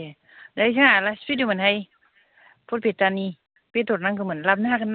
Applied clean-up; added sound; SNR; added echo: none; none; none; none.